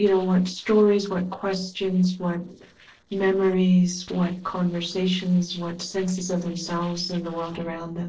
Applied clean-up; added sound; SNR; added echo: neural separator model SepFormer DNS4.